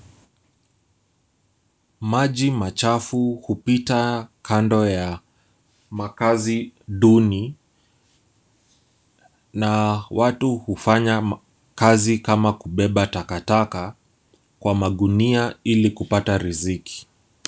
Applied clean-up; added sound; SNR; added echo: none; none; none; none.